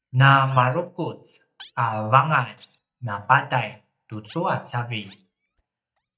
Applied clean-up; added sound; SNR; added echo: neural mask model DeepFilterNet 3.